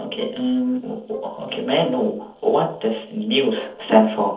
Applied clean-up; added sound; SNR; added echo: neural separator model SepFormer DNS4.